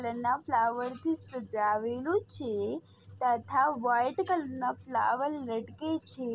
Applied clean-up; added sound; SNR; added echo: none; none; none; none.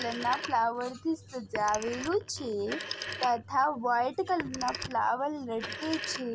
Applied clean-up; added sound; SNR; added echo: none; Telephone; 10 dB; none.